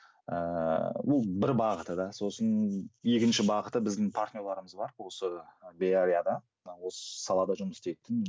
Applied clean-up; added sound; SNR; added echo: none; none; none; none.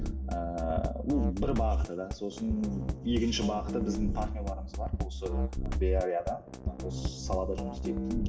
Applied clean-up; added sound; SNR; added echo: none; Drum kit; -1 dB; reverberation time 2.5 s.